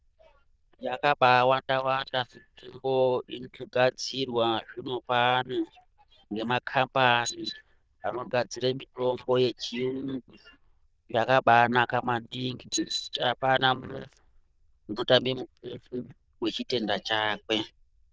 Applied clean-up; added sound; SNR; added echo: neural diffusion model UNIVERSE++.